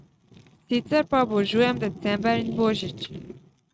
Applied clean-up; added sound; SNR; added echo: neural mask model RNNoise.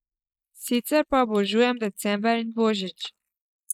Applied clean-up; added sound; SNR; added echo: neural mask model Resemble Enhance denoiser.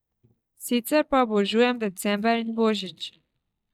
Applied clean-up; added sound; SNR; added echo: neural mask model DeepFilterNet 3.